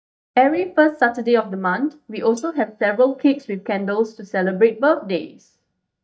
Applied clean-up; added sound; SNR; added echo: neural mask model DeepFilterNet 3.